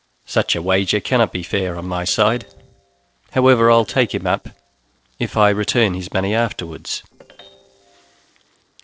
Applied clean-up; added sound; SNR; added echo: neural separator model SepFormer DNS4.